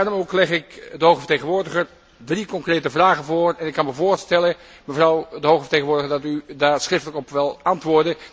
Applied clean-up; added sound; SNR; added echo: none; none; none; none.